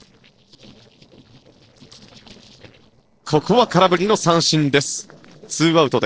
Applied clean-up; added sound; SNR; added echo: neural separator model SepFormer DNS4.